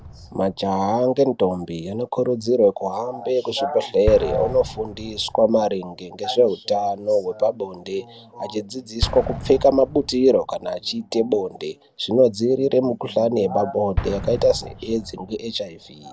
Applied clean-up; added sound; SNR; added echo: none; Explosion; 14 dB; none.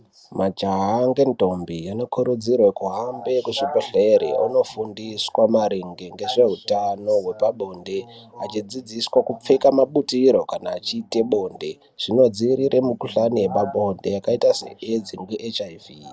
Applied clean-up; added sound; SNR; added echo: none; none; none; none.